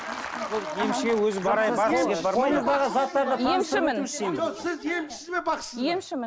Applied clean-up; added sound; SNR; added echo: none; none; none; none.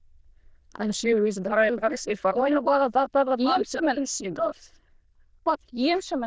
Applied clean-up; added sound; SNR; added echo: neural diffusion model UNIVERSE++.